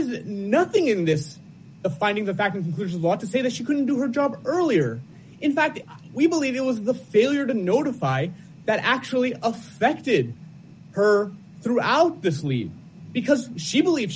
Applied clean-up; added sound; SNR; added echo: none; none; none; none.